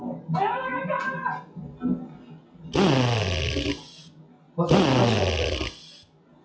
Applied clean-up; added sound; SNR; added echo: classical method WPE with log-MMSE.